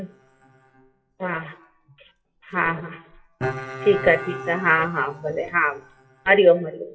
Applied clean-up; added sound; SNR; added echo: classical method WPE with log-MMSE.